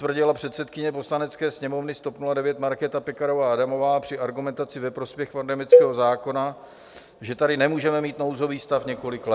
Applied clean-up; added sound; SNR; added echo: none; Cowbell; -4 dB; none.